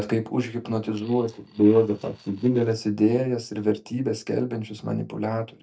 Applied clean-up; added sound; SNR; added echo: neural mask model DeepFilterNet 3.